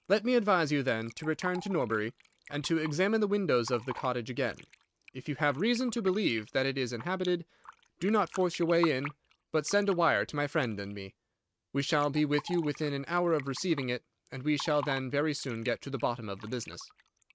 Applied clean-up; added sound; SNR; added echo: neural mask model RNNoise.